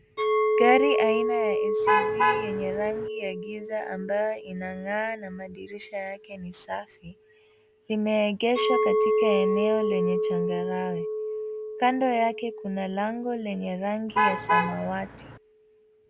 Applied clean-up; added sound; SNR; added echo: none; Chink, clink + Alarm / Truck; -2 dB; none.